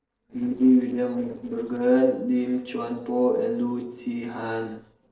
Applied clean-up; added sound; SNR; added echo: neural separator model SepFormer DNS4.